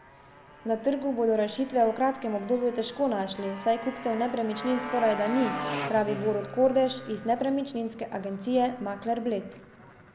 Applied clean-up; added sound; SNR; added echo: none; Motorcycle; 12 dB; none.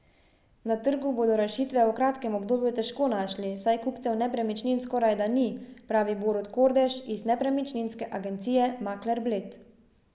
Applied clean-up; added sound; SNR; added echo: none; none; none; none.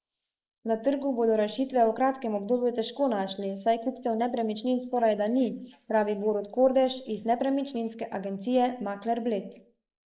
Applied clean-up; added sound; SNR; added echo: neural mask model Resemble Enhance denoiser.